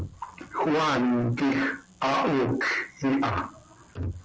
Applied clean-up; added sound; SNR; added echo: none; none; none; none.